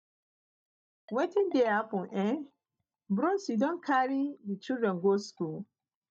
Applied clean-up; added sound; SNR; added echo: neural mask model DeepFilterNet 3.